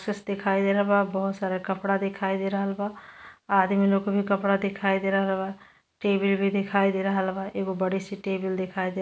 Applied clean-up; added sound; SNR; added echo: none; none; none; none.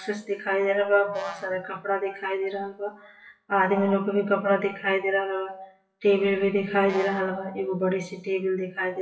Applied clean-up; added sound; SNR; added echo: classical method WPE with log-MMSE.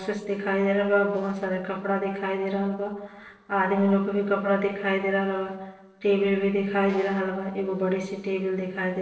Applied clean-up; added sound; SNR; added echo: neural separator model SepFormer DNS4.